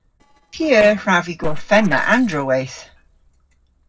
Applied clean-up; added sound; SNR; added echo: neural separator model SepFormer DNS4.